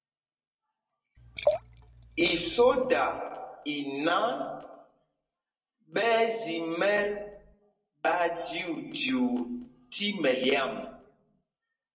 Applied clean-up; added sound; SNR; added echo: none; Liquid; 5 dB; reverberation time 0.2 s.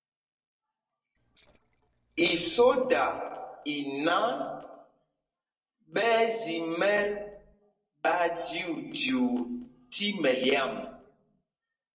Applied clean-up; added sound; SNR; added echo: neural separator model SepFormer DNS4.